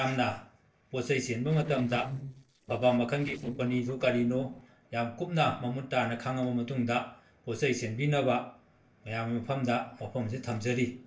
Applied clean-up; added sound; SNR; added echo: neural separator model SepFormer DNS4.